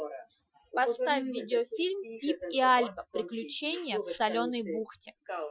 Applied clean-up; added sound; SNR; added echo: classical method Wiener filter.